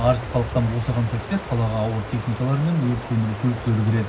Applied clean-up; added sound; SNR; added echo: none; Stream; 13 dB; reverberation time 0.4 s.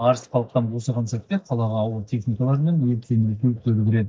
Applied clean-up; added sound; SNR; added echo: neural mask model DeepFilterNet 3.